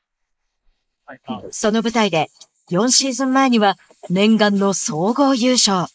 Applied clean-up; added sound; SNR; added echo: neural mask model Resemble Enhance denoiser.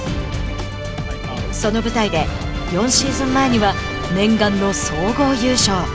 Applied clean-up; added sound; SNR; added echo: none; none; none; none.